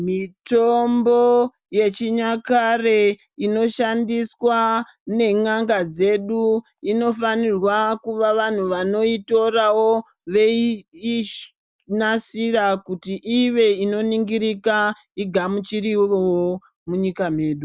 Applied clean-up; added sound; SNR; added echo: none; none; none; none.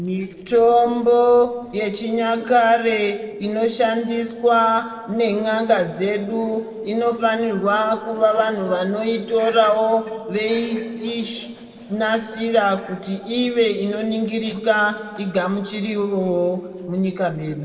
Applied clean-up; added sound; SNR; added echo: neural separator model SepFormer DNS4.